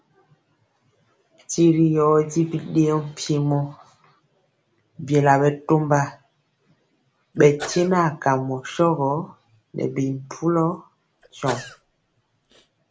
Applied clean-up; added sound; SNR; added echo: none; Sneeze / Cough; 17 dB; none.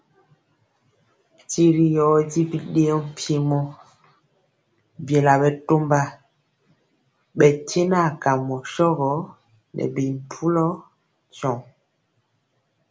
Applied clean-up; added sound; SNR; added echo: none; none; none; none.